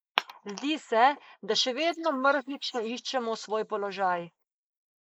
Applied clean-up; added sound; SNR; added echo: neural mask model Resemble Enhance denoiser.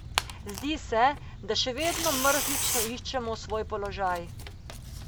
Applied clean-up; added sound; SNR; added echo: none; Tearing; 3 dB; none.